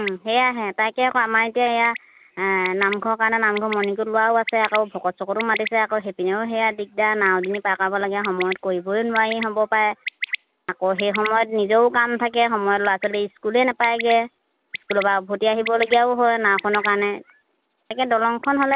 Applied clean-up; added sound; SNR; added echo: none; Bird; 14 dB; none.